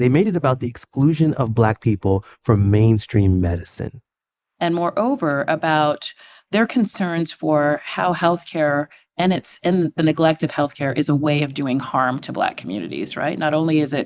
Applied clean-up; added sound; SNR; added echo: neural mask model Resemble Enhance denoiser.